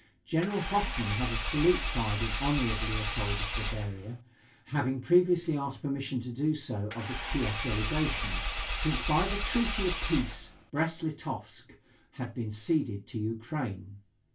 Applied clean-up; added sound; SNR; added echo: none; Engine / Car; 2 dB; reverberation time 0.2 s.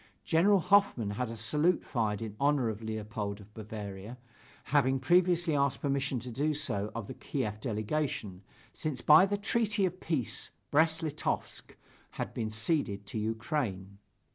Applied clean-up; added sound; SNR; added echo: none; none; none; none.